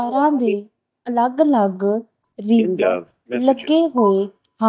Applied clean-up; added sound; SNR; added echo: neural mask model DeepFilterNet 3.